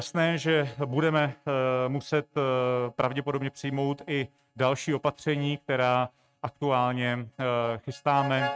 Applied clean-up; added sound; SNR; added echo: neural mask model RNNoise.